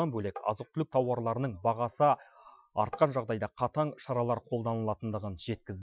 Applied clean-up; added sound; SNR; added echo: classical method Wiener filter.